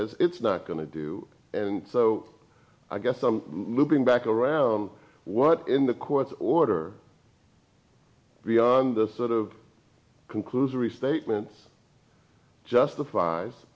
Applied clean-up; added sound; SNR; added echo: none; none; none; none.